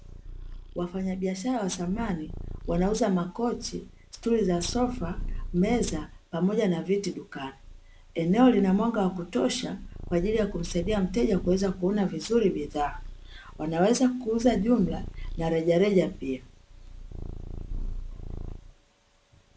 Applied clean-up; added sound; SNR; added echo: none; Purr; 11 dB; none.